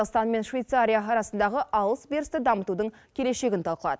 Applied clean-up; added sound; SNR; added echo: none; none; none; none.